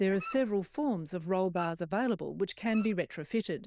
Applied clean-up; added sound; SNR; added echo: neural diffusion model UNIVERSE++.